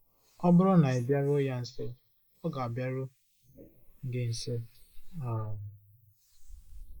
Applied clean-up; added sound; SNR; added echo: neural mask model Resemble Enhance denoiser.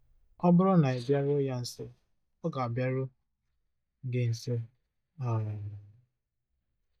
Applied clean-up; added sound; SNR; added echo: neural mask model DeepFilterNet 3.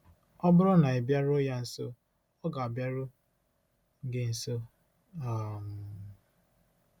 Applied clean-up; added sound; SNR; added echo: none; none; none; none.